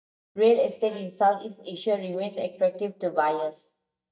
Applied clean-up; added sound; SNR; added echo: neural mask model DeepFilterNet 3.